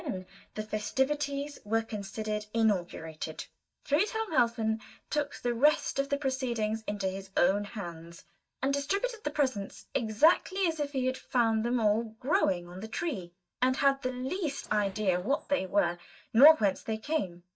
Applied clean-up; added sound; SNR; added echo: neural mask model DeepFilterNet 3.